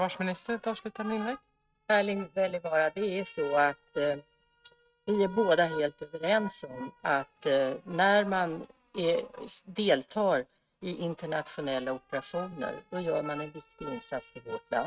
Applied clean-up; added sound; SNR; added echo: neural mask model RNNoise.